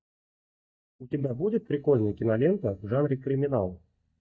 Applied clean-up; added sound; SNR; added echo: neural mask model DeepFilterNet 3.